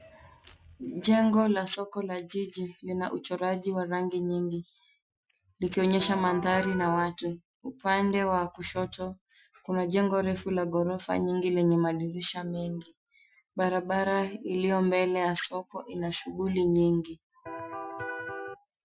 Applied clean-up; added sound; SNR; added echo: classical method Wiener filter.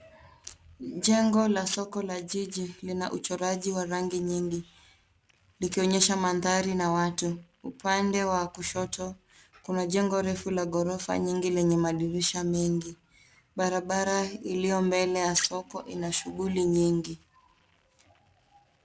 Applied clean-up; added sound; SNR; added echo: none; none; none; none.